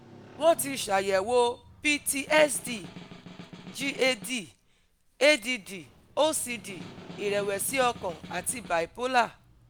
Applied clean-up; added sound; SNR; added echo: none; Motorcycle + Snare drum; 19 dB; none.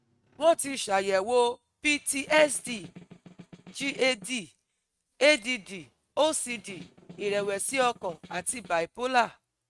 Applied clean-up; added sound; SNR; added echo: neural mask model RNNoise.